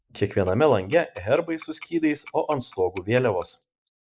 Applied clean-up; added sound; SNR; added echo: neural mask model Resemble Enhance denoiser.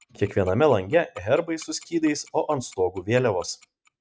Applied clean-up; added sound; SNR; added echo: neural mask model RNNoise.